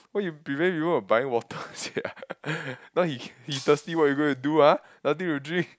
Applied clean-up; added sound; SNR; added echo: none; Shatter; 19 dB; none.